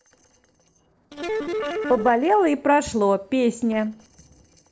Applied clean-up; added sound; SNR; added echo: neural separator model SepFormer DNS4.